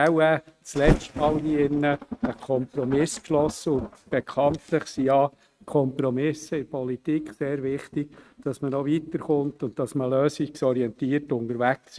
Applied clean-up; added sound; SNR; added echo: neural mask model RNNoise.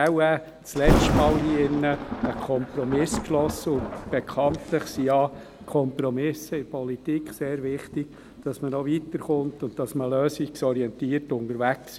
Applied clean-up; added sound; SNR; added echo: none; Thunder; 5 dB; none.